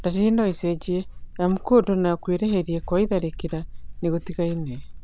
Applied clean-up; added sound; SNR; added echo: none; Clock; 11 dB; none.